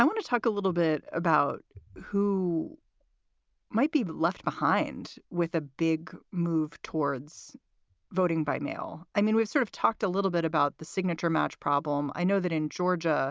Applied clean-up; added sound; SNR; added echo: none; none; none; none.